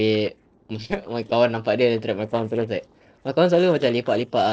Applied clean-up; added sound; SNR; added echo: neural separator model SepFormer DNS4.